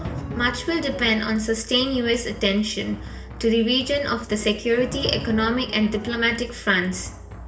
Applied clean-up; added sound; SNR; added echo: none; Drum; 11 dB; reverberation time 0.5 s.